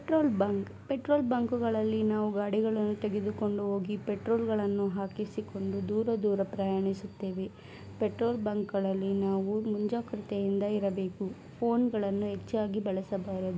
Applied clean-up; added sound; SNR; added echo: none; none; none; none.